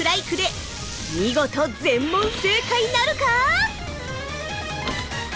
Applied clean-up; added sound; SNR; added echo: none; Sliding door / Slam / Wood; 15 dB; none.